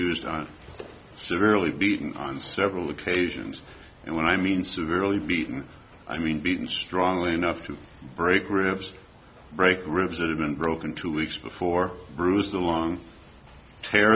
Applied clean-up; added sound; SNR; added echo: none; none; none; none.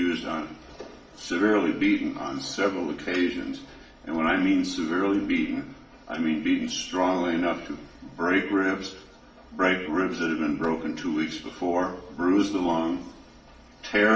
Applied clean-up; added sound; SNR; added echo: none; none; none; reverberation time 0.7 s.